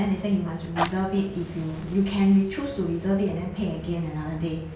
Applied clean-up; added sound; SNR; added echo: none; Fire; 13 dB; none.